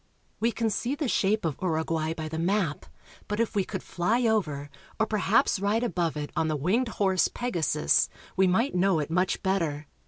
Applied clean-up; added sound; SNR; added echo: none; none; none; none.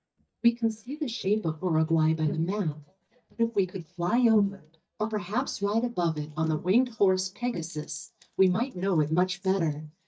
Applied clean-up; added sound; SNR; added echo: neural mask model DeepFilterNet 3.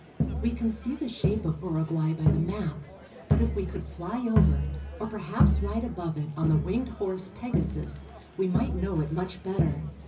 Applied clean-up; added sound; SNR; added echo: none; Crowd; -1 dB; reverberation time 0.4 s.